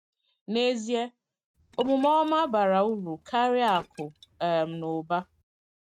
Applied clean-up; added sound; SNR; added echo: neural mask model RNNoise.